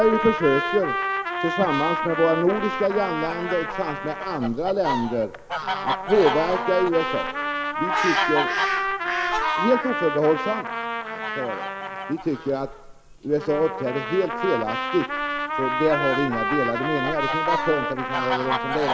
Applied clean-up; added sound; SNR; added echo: none; Fowl + Trumpet; 2 dB; none.